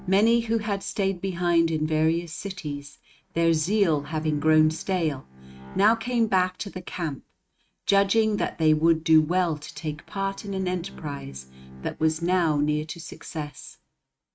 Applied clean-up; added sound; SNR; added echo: neural mask model RNNoise.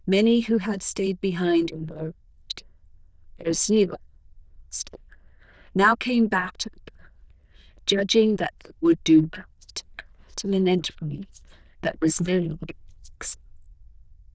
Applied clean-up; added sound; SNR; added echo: neural diffusion model UNIVERSE++.